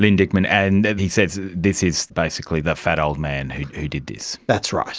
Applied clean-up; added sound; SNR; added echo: none; none; none; none.